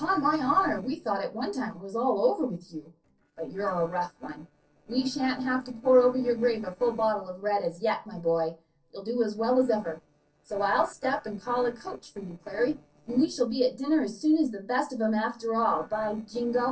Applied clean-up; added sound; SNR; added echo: neural separator model SepFormer DNS4.